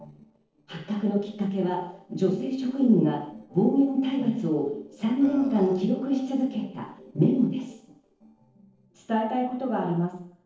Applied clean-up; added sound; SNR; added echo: neural separator model SepFormer DNS4.